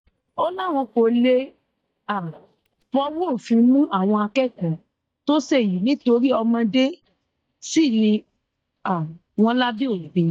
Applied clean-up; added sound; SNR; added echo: neural mask model DeepFilterNet 3.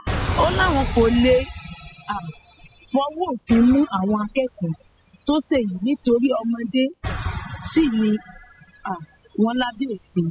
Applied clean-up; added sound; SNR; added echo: classical method spectral subtraction.